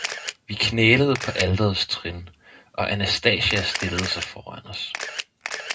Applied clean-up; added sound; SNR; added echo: none; Camera; 10 dB; reverberation time 0.2 s.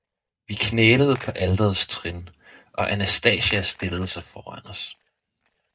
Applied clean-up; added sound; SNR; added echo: neural mask model DeepFilterNet 3.